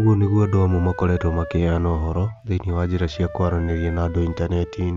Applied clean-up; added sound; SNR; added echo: none; Wind instrument, woodwind instrument; 18 dB; none.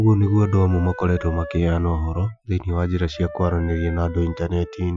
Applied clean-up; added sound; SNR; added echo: classical method Wiener filter.